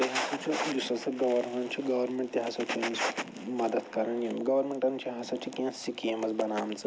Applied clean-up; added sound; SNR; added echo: none; none; none; none.